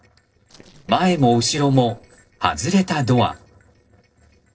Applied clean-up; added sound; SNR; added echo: neural separator model SepFormer DNS4.